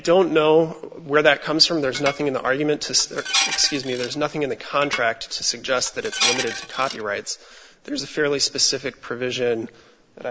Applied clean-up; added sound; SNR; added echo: none; Dishes, pots, and pans; 7 dB; none.